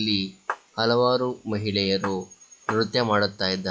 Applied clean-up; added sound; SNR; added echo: classical method log-MMSE.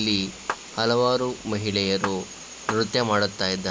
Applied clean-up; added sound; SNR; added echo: none; Clapping; 9 dB; none.